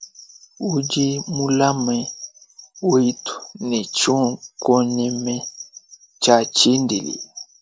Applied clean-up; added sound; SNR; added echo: none; none; none; none.